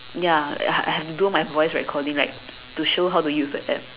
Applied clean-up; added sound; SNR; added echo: none; none; none; none.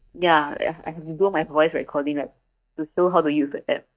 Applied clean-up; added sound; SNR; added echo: neural mask model DeepFilterNet 3.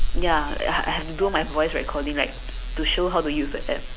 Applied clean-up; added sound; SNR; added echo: none; Engine starting / Car; 2 dB; none.